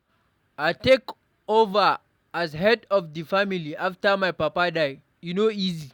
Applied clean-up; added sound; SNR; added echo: none; none; none; none.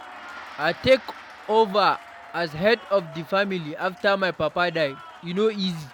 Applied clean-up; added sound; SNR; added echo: none; Applause + Gong; 18 dB; none.